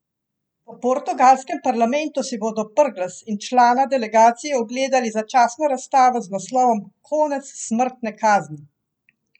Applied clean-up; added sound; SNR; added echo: none; none; none; none.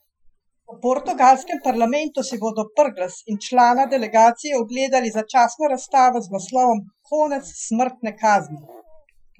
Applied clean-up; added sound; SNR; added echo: classical method Wiener filter.